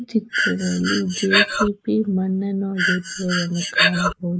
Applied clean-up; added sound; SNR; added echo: neural mask model Resemble Enhance denoiser.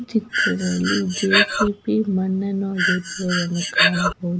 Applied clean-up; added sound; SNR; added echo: none; Breathing; -1 dB; none.